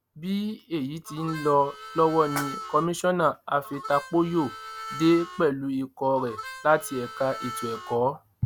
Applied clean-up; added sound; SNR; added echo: none; Harmonica; 13 dB; none.